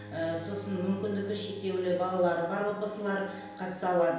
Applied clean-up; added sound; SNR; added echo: none; Bowed string instrument; 15 dB; reverberation time 0.9 s.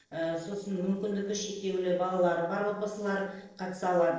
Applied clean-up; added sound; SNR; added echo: neural separator model SepFormer DNS4.